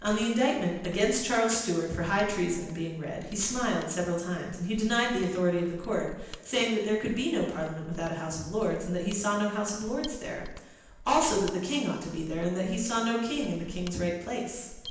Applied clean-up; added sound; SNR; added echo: none; Mechanisms; 16 dB; reverberation time 0.9 s.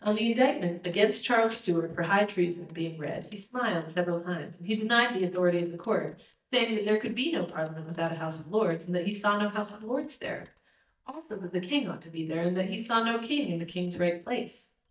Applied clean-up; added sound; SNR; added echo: neural mask model DeepFilterNet 3.